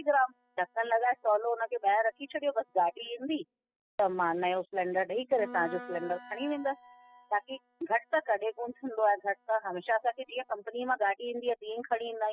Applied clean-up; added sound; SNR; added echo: classical method spectral subtraction.